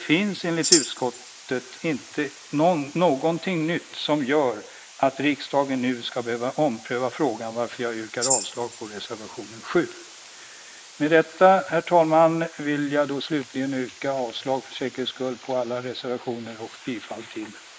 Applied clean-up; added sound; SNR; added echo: neural mask model Resemble Enhance denoiser.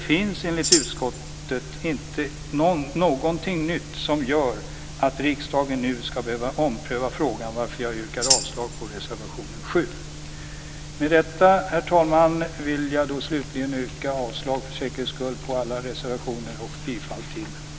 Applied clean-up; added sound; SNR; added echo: none; Tambourine; 2 dB; none.